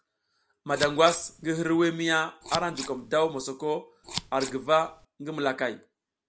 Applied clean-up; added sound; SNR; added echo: none; Scissors; 12 dB; none.